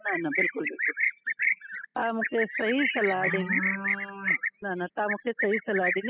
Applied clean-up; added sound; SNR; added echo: classical method spectral subtraction.